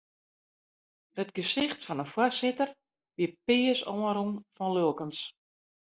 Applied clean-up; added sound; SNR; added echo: neural mask model Resemble Enhance denoiser.